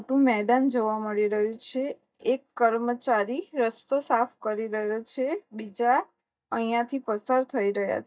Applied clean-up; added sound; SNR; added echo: neural mask model DeepFilterNet 3.